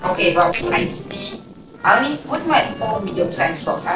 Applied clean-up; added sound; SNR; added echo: neural separator model SepFormer DNS4.